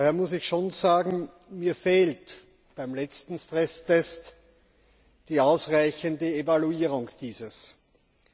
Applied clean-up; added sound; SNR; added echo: none; none; none; none.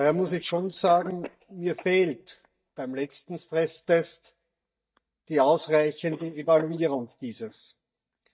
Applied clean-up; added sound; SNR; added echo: neural mask model DeepFilterNet 3.